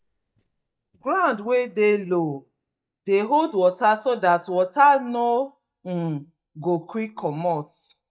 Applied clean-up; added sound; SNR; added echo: neural mask model DeepFilterNet 3.